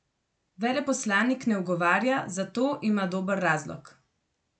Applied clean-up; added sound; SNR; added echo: none; none; none; none.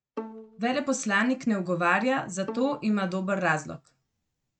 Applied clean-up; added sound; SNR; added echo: neural mask model RNNoise.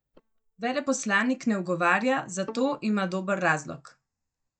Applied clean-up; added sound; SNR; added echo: neural mask model DeepFilterNet 3.